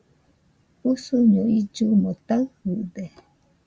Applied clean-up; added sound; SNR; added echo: none; none; none; none.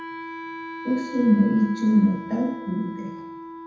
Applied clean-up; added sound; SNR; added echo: none; Wind instrument, woodwind instrument; 12 dB; reverberation time 0.8 s.